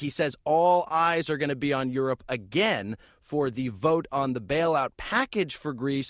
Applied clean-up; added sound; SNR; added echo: none; none; none; none.